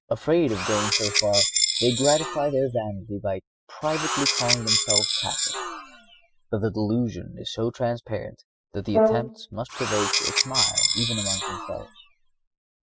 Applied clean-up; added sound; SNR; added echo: classical method Wiener filter.